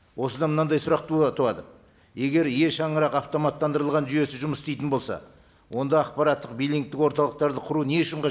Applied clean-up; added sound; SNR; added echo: none; none; none; none.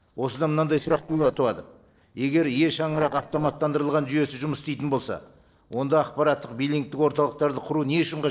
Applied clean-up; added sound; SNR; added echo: neural separator model SepFormer DNS4.